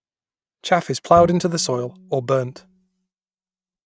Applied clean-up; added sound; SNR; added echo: neural mask model RNNoise.